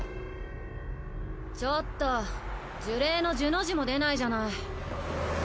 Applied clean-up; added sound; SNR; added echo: none; none; none; none.